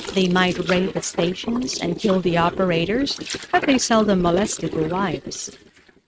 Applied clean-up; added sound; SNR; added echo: neural mask model RNNoise.